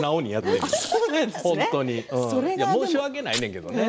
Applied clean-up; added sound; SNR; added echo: none; Packing tape, duct tape; 16 dB; none.